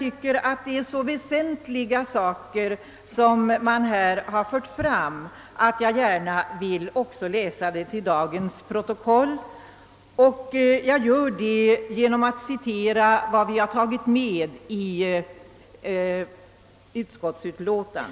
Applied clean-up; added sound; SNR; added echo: none; none; none; none.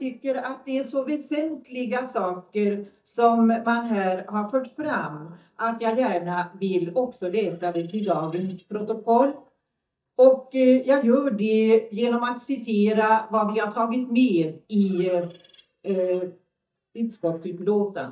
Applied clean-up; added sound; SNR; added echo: neural mask model DeepFilterNet 3.